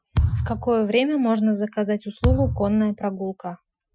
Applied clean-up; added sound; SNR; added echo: classical method Wiener filter.